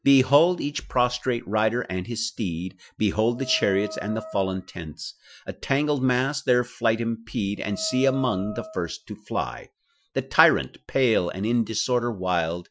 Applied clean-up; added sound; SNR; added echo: classical method Wiener filter.